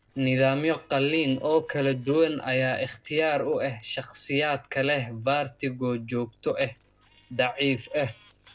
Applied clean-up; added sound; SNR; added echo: neural separator model SepFormer DNS4.